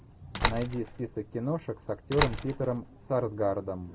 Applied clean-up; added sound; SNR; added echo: none; Slam; 4 dB; none.